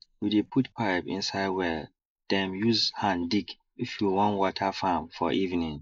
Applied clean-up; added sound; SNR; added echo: neural mask model Resemble Enhance denoiser.